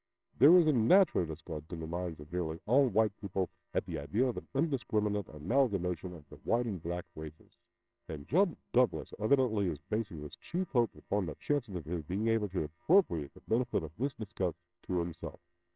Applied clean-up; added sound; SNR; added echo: neural separator model SepFormer WHAMR!.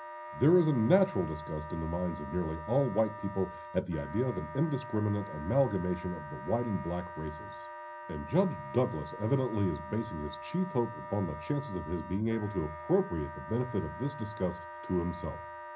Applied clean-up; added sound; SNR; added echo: none; Wind instrument, woodwind instrument; 12 dB; reverberation time 0.5 s.